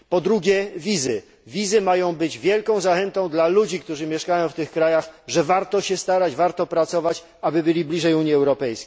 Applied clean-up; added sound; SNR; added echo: none; none; none; none.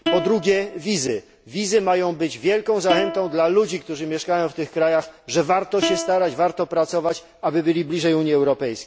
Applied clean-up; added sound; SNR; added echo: none; Plucked string instrument; 11 dB; none.